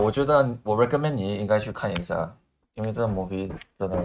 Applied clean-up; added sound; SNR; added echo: neural mask model RNNoise.